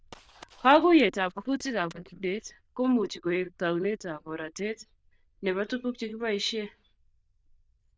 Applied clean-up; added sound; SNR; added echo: neural diffusion model UNIVERSE++.